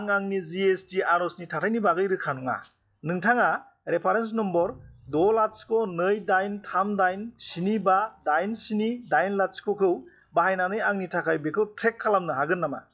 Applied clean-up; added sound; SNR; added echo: classical method log-MMSE.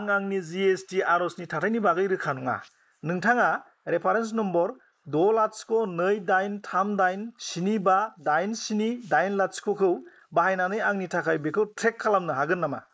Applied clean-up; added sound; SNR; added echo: neural mask model Resemble Enhance denoiser.